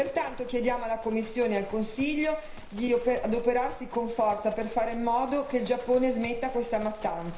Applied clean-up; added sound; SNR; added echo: none; Livestock, farm animals, working animals; 13 dB; reverberation time 0.5 s.